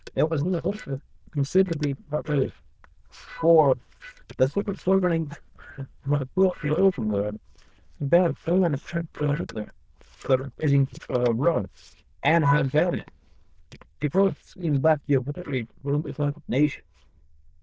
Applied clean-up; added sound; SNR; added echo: neural diffusion model UNIVERSE++.